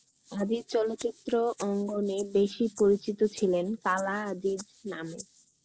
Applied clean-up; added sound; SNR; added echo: neural mask model Resemble Enhance denoiser.